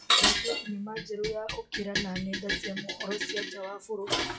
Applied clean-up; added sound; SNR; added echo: classical method WPE with log-MMSE.